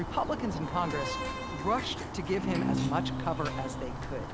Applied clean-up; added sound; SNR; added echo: none; Bird + Bowed string instrument; 0 dB; none.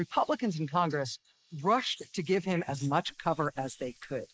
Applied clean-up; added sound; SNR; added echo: neural mask model Resemble Enhance denoiser.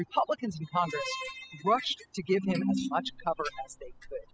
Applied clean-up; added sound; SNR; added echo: classical method spectral subtraction.